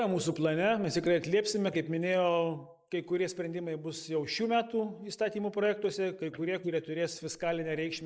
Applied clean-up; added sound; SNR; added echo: neural mask model Resemble Enhance denoiser.